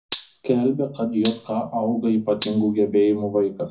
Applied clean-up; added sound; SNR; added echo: none; Gunshot, gunfire; 12 dB; reverberation time 0.4 s.